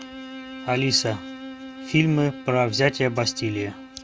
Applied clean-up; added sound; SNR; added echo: none; Bowed string instrument; 13 dB; none.